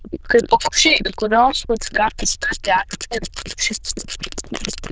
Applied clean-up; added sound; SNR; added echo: neural diffusion model UNIVERSE++.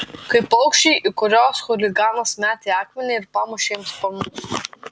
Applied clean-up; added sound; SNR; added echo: none; none; none; none.